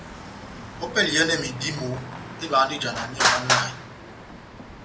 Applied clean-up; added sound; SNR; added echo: none; Traffic noise, roadway noise; 2 dB; none.